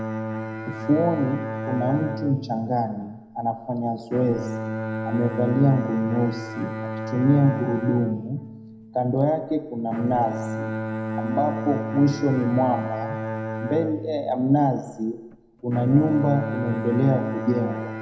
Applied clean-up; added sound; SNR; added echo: none; Bowed string instrument; 7 dB; reverberation time 0.7 s.